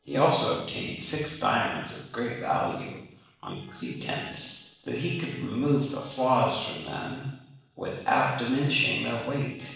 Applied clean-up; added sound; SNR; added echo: neural separator model SepFormer DNS4.